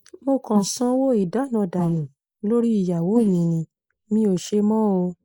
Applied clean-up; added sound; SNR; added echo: neural mask model Resemble Enhance denoiser.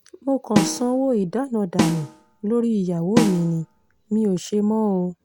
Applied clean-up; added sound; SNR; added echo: none; Snare drum; 3 dB; none.